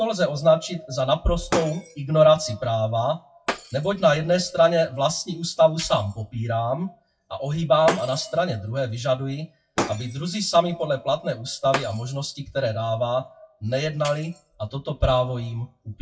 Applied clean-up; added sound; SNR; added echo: classical method WPE with log-MMSE.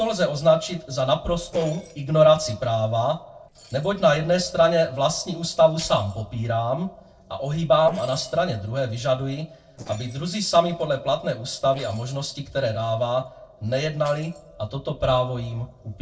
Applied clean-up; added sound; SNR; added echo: neural separator model SepFormer DNS4.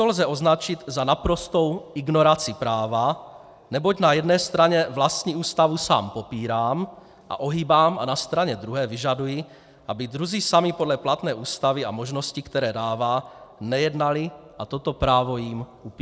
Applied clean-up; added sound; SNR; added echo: none; none; none; none.